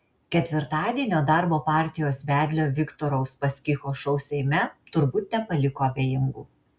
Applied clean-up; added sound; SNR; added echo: none; none; none; none.